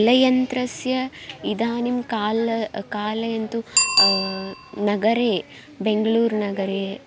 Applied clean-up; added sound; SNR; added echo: none; Bicycle bell; 7 dB; none.